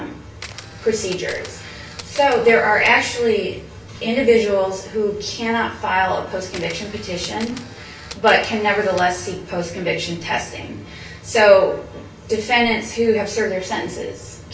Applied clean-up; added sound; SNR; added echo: none; Camera; 18 dB; reverberation time 0.3 s.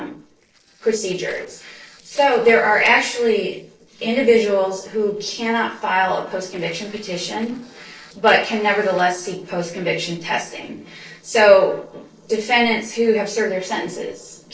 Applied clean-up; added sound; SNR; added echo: neural separator model SepFormer DNS4.